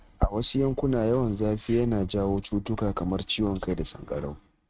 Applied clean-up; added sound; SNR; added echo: neural mask model RNNoise.